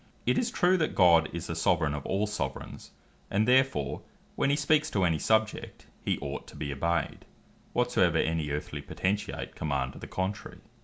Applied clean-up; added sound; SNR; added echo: none; none; none; none.